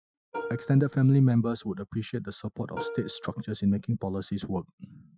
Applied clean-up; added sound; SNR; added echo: classical method Wiener filter.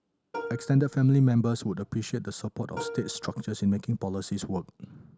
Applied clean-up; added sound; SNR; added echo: none; Plucked string instrument; 15 dB; none.